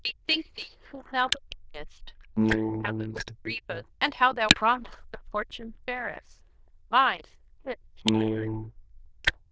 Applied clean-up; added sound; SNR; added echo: neural diffusion model UNIVERSE++.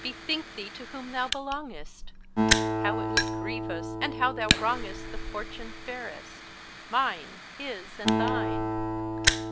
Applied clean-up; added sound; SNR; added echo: none; Fire + Acoustic guitar; -4 dB; none.